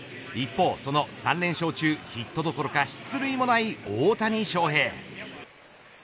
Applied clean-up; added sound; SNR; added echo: none; none; none; none.